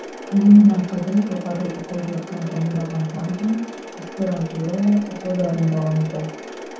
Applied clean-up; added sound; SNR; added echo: none; Mechanisms; 15 dB; reverberation time 0.7 s.